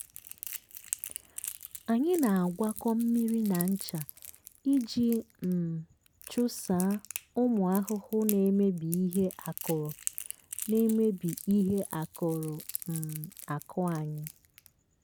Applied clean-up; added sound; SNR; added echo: none; Crackle; 14 dB; none.